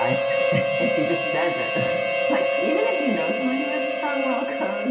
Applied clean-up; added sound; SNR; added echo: none; Harmonica; -4 dB; reverberation time 2.5 s.